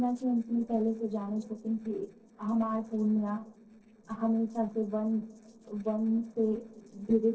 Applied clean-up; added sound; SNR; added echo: neural separator model SepFormer DNS4.